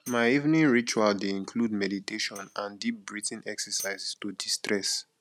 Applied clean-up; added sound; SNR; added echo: neural mask model RNNoise.